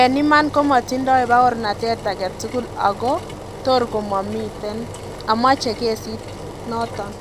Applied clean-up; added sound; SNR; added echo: none; Engine; 12 dB; none.